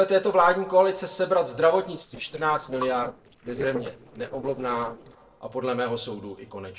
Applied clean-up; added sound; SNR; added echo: neural separator model SepFormer DNS4.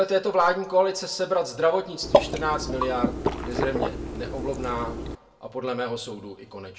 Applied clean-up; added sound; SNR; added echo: none; Water / Liquid; 0 dB; reverberation time 0.3 s.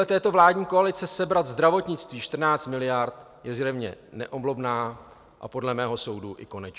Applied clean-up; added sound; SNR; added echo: none; none; none; none.